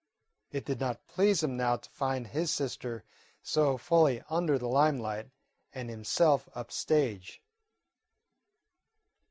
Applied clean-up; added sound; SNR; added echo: none; none; none; none.